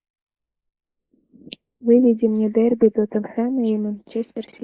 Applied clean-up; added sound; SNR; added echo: neural mask model Resemble Enhance denoiser.